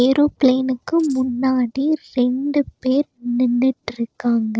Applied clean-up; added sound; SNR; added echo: neural separator model SepFormer DNS4.